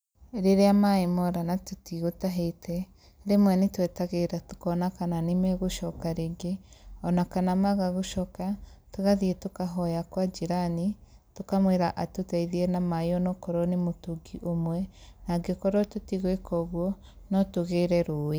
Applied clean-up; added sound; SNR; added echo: none; none; none; none.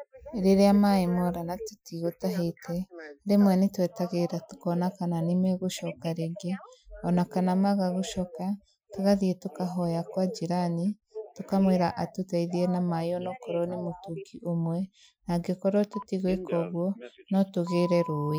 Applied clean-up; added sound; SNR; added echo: classical method Wiener filter.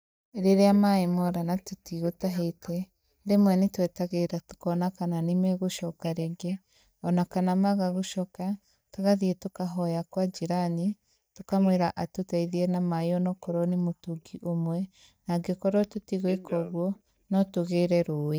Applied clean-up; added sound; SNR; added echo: neural mask model DeepFilterNet 3.